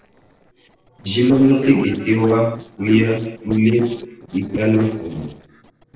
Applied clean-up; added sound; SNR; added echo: neural separator model SepFormer DNS4.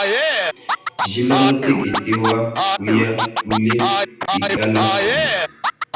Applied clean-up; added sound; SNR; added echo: none; Scratching (performance technique); 0 dB; reverberation time 0.9 s.